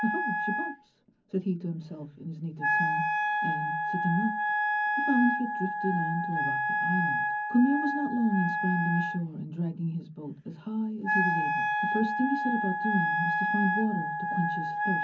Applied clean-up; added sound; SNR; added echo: none; Wind instrument, woodwind instrument; -1 dB; reverberation time 0.4 s.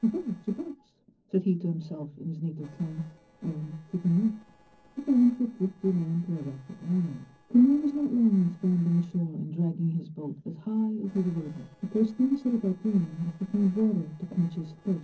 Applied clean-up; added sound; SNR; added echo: neural separator model SepFormer DNS4.